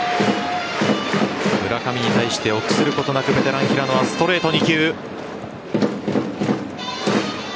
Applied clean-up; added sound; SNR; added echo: none; none; none; none.